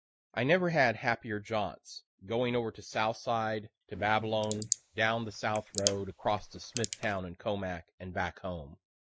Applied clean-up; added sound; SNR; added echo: neural mask model Resemble Enhance denoiser.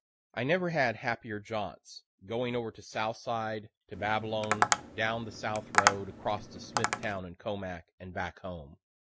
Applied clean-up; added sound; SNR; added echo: none; Tap; -3 dB; none.